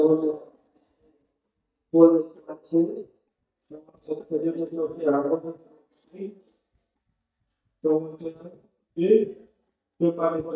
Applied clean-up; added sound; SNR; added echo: neural mask model DeepFilterNet 3.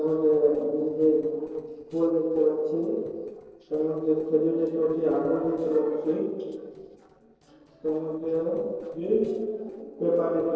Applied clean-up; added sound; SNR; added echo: neural separator model SepFormer DNS4.